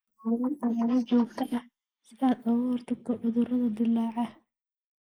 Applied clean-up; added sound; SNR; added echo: neural mask model Resemble Enhance denoiser.